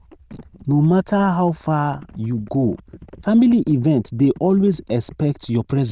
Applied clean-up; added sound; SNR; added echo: neural diffusion model UNIVERSE++.